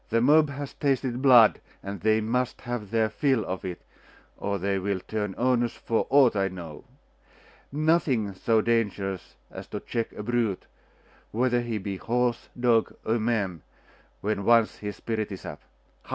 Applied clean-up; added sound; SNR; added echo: none; none; none; none.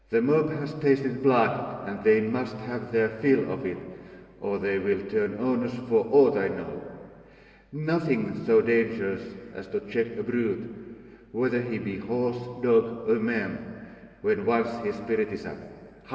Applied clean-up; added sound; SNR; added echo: none; none; none; reverberation time 2.9 s.